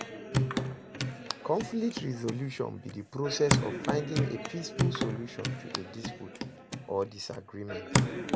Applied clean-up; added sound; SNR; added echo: none; Hands / Wood; -2 dB; none.